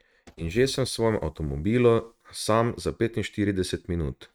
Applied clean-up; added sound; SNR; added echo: neural mask model RNNoise.